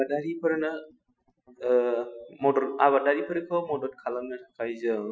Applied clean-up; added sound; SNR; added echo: classical method Wiener filter.